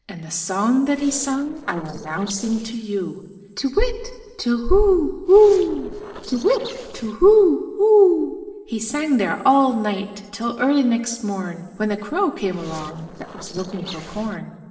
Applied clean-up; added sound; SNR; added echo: neural separator model SepFormer DNS4.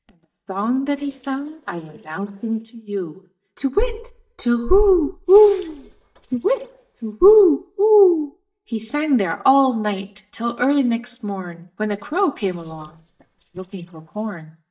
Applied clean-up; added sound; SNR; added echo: neural mask model DeepFilterNet 3.